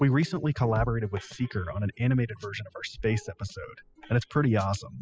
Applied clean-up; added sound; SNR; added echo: classical method spectral subtraction.